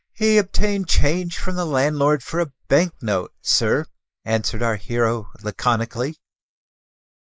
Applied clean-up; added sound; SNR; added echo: neural mask model Resemble Enhance denoiser.